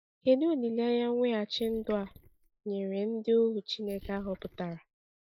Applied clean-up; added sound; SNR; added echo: neural mask model Resemble Enhance denoiser.